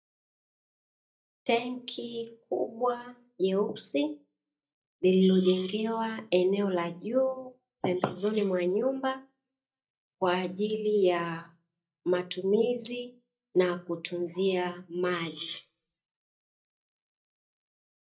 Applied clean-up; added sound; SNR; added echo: neural mask model DeepFilterNet 3.